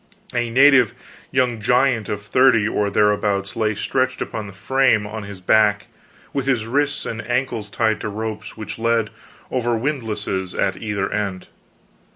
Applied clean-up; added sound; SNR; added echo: none; none; none; none.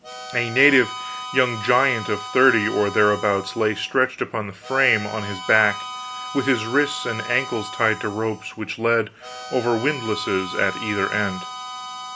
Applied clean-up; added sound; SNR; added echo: none; Harmonica; 11 dB; none.